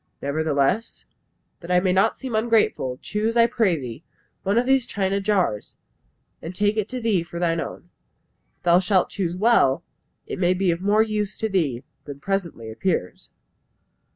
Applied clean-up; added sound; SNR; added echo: none; none; none; none.